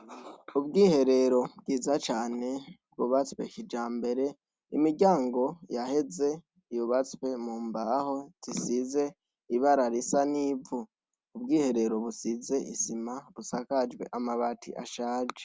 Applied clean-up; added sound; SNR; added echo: none; none; none; none.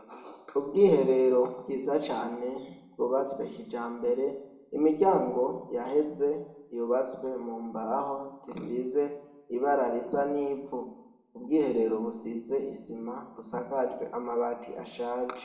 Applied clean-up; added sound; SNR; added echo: none; none; none; reverberation time 0.8 s.